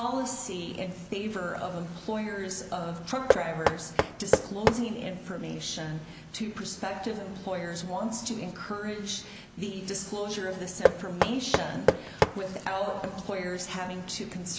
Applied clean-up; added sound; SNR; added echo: none; Knock; -5 dB; none.